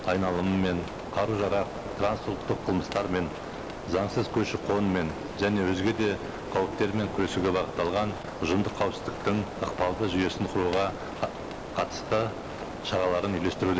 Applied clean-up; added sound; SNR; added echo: none; Rain; 9 dB; none.